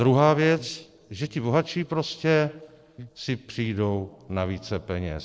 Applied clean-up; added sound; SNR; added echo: neural separator model SepFormer DNS4.